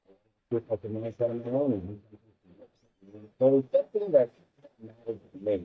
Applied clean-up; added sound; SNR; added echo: neural mask model DeepFilterNet 3.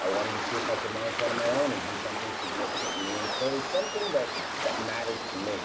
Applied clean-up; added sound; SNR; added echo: none; Waves, surf; 0 dB; reverberation time 0.6 s.